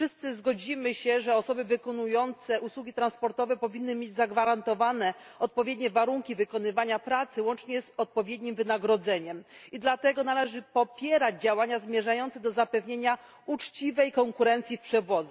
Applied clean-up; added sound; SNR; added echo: none; none; none; none.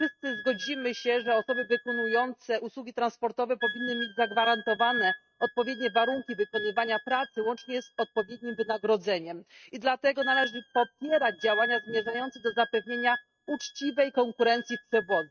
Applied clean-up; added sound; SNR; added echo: neural mask model RNNoise.